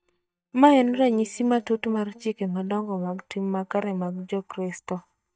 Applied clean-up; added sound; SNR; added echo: neural mask model DeepFilterNet 3.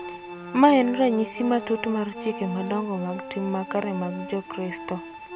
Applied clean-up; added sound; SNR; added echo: none; Wind instrument, woodwind instrument + Bowed string instrument; 11 dB; none.